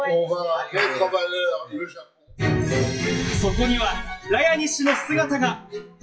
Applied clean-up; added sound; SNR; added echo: classical method WPE with log-MMSE.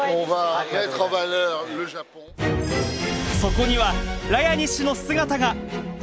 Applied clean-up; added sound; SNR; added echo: none; none; none; none.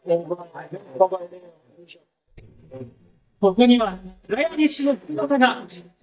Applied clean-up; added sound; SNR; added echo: neural mask model DeepFilterNet 3.